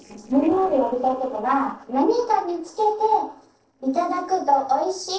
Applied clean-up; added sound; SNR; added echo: neural separator model SepFormer DNS4.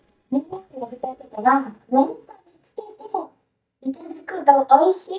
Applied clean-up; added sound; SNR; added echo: neural mask model DeepFilterNet 3.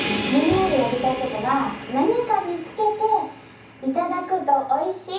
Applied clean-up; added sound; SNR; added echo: none; Crash cymbal; 10 dB; reverberation time 0.7 s.